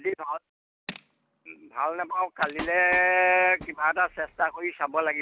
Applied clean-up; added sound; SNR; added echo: none; Train + Tools; 17 dB; none.